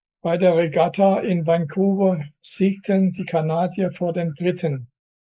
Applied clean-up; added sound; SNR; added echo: neural mask model Resemble Enhance denoiser.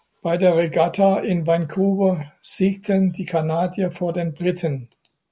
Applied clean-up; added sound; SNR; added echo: none; none; none; none.